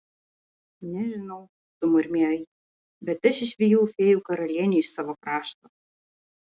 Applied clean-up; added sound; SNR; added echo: none; none; none; none.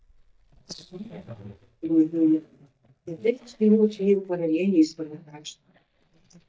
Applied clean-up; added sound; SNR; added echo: neural mask model DeepFilterNet 3.